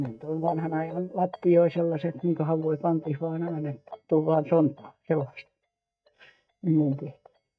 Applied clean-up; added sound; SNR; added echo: neural mask model DeepFilterNet 3.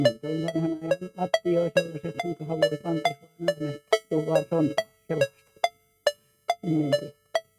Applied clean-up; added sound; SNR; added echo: neural mask model RNNoise.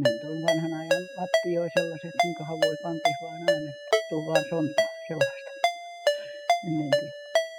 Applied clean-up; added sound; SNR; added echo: classical method spectral subtraction.